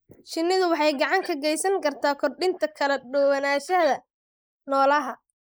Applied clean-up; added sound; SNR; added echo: neural mask model Resemble Enhance denoiser.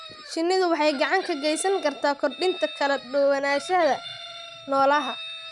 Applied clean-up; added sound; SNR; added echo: none; Chicken, rooster; 15 dB; none.